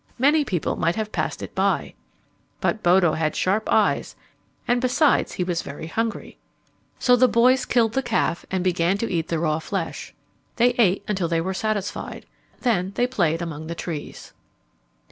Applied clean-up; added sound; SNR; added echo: none; none; none; none.